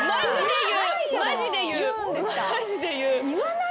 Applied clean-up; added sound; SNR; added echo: none; none; none; none.